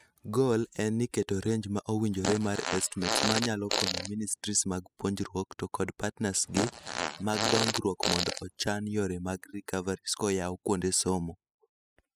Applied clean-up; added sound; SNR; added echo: classical method spectral subtraction.